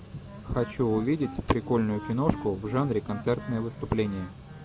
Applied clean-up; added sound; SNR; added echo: none; Wind instrument, woodwind instrument + Mechanical fan; 13 dB; none.